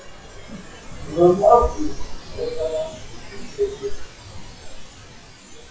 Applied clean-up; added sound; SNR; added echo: classical method WPE with log-MMSE.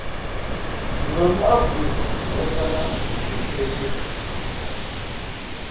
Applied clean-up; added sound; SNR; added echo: none; Ocean; -3 dB; reverberation time 0.7 s.